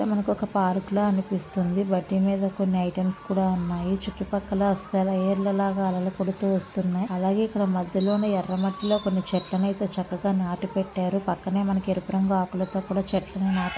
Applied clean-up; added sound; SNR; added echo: none; none; none; none.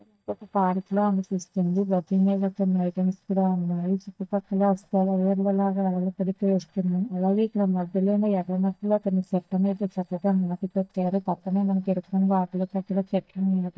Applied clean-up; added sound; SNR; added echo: neural mask model DeepFilterNet 3.